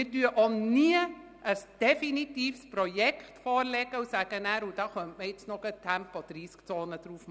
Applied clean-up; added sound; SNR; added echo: none; none; none; none.